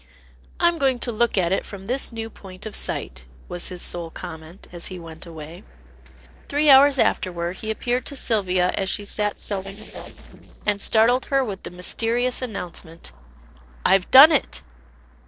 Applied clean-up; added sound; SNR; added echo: neural separator model SepFormer DNS4.